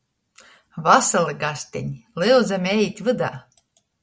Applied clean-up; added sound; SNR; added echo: none; none; none; none.